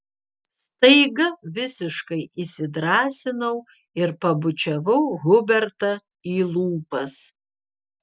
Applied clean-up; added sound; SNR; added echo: none; none; none; none.